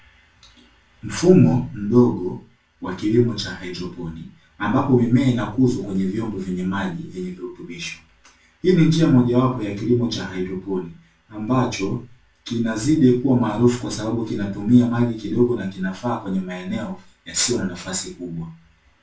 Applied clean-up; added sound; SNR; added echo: none; none; none; reverberation time 0.3 s.